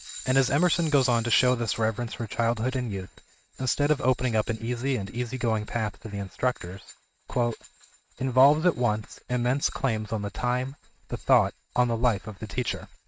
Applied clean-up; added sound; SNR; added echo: neural mask model RNNoise.